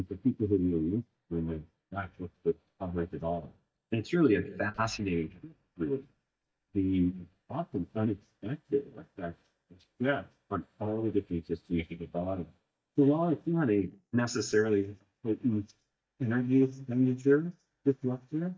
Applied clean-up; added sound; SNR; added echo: neural mask model DeepFilterNet 3.